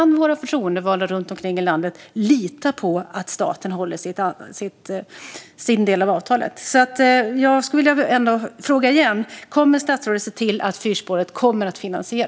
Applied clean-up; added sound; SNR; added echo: none; none; none; none.